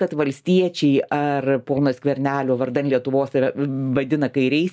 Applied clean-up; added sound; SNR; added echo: neural mask model DeepFilterNet 3.